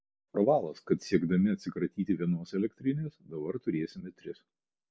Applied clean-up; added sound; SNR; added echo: none; none; none; none.